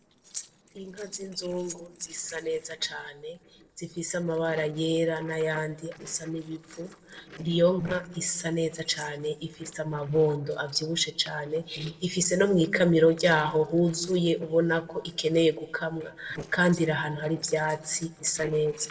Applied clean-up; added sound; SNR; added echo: neural separator model SepFormer DNS4.